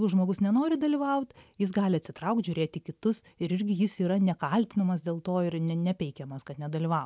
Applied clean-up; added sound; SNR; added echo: none; none; none; none.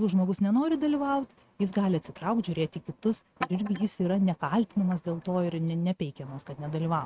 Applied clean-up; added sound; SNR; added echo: neural mask model RNNoise.